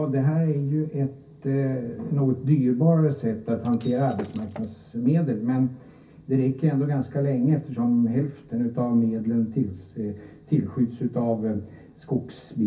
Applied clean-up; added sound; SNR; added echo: none; Shatter; 17 dB; reverberation time 0.3 s.